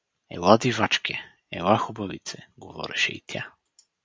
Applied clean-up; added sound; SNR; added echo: none; none; none; none.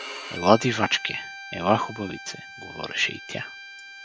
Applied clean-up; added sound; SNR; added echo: none; Bowed string instrument; 13 dB; none.